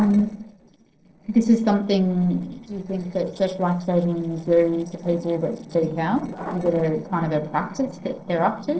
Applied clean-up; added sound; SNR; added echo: neural separator model SepFormer DNS4.